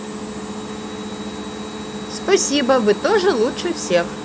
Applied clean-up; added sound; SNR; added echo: none; none; none; none.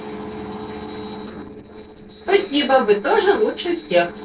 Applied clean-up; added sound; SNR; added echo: neural separator model SepFormer DNS4.